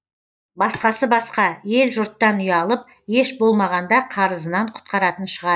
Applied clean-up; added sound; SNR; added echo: neural mask model DeepFilterNet 3.